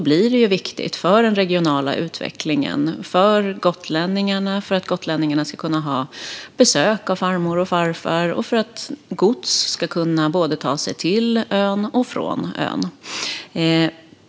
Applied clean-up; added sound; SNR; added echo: none; none; none; none.